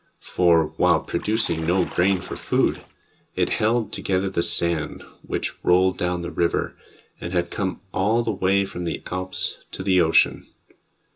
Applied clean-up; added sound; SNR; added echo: none; Bathtub (filling or washing) / Splash, splatter; 17 dB; reverberation time 0.2 s.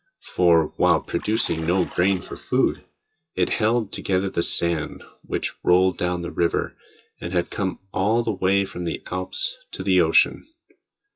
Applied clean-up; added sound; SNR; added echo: classical method WPE with log-MMSE.